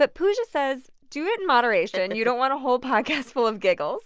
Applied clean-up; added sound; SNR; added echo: none; none; none; none.